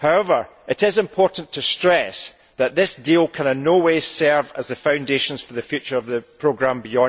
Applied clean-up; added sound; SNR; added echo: none; none; none; none.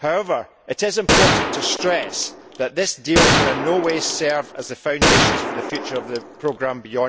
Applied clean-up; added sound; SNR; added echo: none; Gunshot, gunfire; -2 dB; none.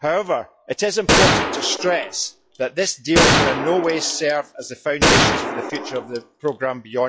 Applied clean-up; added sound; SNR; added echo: classical method log-MMSE.